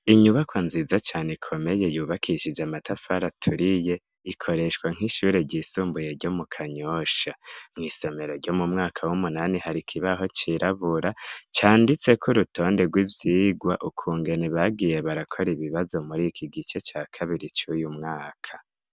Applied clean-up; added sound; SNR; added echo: none; none; none; none.